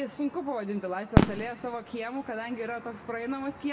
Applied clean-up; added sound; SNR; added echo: none; Fireworks; -3 dB; reverberation time 1.2 s.